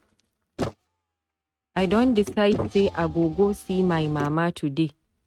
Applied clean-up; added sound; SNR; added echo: neural mask model RNNoise.